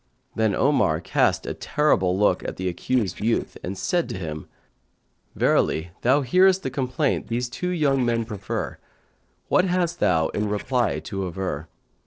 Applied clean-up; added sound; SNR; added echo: neural separator model SepFormer DNS4.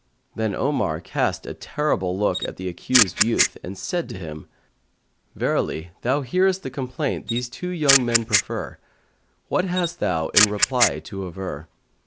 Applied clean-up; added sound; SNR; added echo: none; Camera; -1 dB; none.